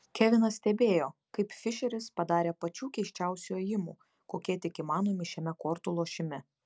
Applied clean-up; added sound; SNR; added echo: none; none; none; none.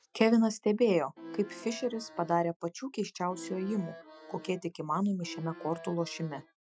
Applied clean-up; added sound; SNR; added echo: classical method Wiener filter.